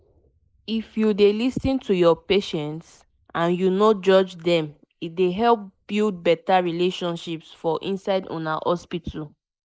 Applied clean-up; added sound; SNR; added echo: neural mask model Resemble Enhance denoiser.